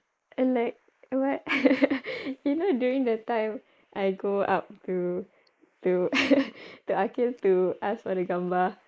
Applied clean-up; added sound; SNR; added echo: neural mask model Resemble Enhance denoiser.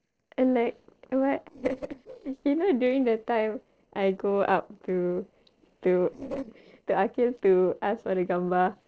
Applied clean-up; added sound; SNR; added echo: neural separator model SepFormer DNS4.